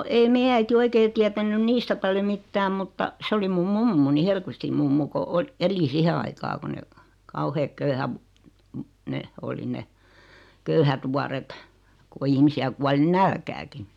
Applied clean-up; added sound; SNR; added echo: none; none; none; none.